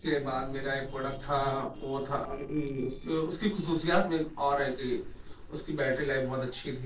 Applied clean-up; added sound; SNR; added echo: neural separator model SepFormer DNS4.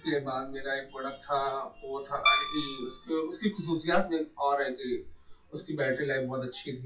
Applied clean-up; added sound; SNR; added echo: classical method WPE with log-MMSE.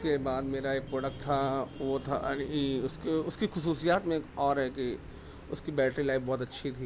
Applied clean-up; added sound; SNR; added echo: none; none; none; none.